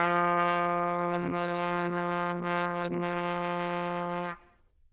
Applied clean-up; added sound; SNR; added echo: neural diffusion model UNIVERSE++.